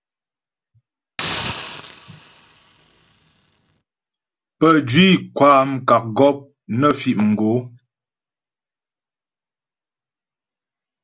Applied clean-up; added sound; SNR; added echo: none; Hiss; 8 dB; none.